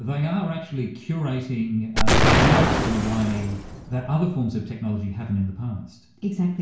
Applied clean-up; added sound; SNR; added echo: none; Explosion; 0 dB; reverberation time 0.6 s.